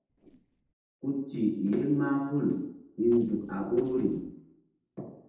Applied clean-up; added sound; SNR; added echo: neural separator model SepFormer DNS4.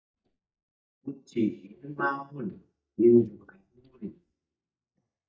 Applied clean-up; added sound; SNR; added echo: neural mask model DeepFilterNet 3.